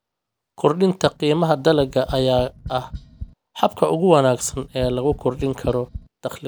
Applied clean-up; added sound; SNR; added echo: none; Tap; 15 dB; none.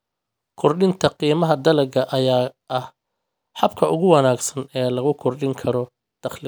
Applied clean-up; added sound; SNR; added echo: none; none; none; none.